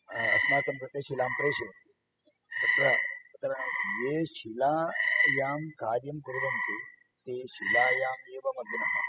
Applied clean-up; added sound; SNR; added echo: classical method spectral subtraction.